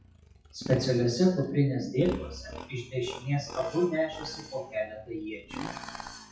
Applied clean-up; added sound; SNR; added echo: classical method WPE with log-MMSE.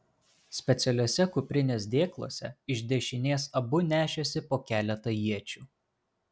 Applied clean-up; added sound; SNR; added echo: none; none; none; none.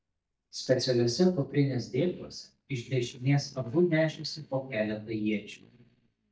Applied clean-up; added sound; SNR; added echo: neural mask model DeepFilterNet 3.